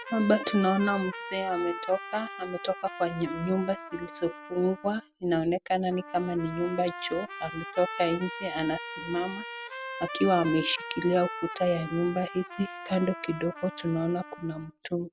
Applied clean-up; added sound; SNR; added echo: none; Trumpet; 11 dB; none.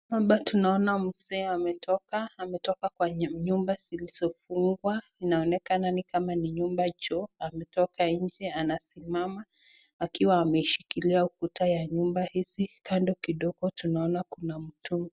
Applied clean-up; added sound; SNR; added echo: none; none; none; none.